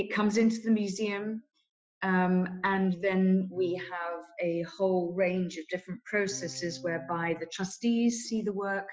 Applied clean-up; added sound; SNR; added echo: classical method Wiener filter.